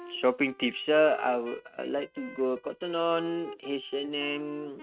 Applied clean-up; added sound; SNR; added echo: neural mask model RNNoise.